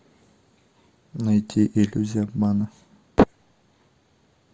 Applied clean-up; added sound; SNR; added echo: none; none; none; none.